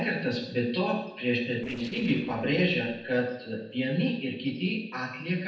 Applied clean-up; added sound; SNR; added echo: neural separator model SepFormer DNS4.